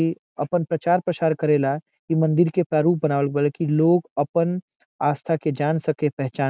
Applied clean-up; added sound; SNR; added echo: none; none; none; none.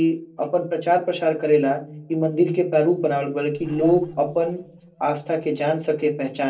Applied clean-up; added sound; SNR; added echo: neural separator model SepFormer DNS4.